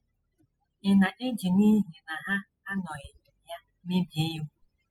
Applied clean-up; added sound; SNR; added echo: classical method spectral subtraction.